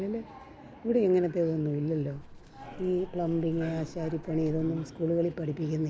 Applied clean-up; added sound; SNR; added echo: none; Livestock, farm animals, working animals; 16 dB; none.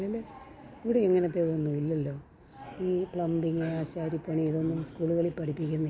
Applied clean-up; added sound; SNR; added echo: none; none; none; none.